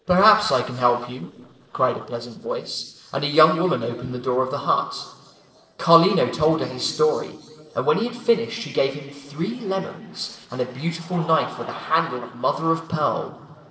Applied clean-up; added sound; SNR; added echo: neural separator model SepFormer DNS4.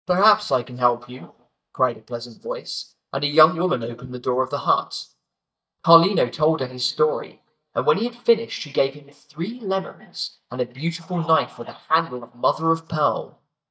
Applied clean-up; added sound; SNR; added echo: neural mask model DeepFilterNet 3.